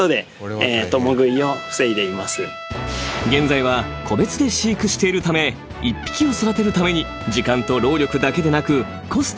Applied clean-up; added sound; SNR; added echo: none; Trumpet; 13 dB; none.